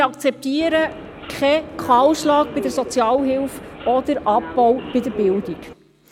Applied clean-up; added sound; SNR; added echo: none; Subway, metro, underground; 13 dB; none.